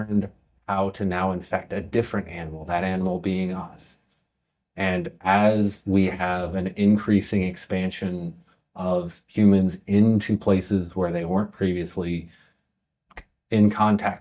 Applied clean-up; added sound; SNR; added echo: neural mask model DeepFilterNet 3.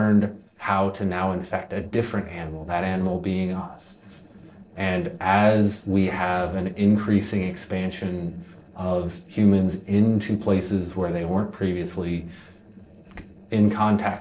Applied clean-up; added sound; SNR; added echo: neural separator model SepFormer DNS4.